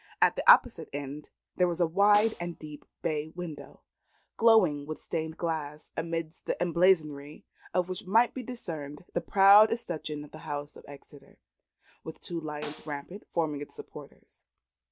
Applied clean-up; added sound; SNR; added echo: none; Snare drum; 18 dB; none.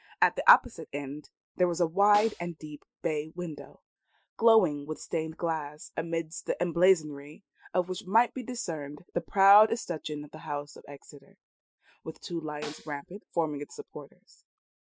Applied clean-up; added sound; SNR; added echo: classical method spectral subtraction.